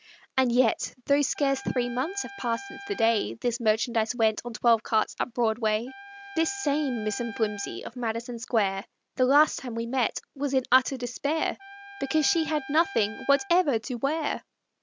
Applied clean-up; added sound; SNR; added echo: none; Trumpet; 17 dB; none.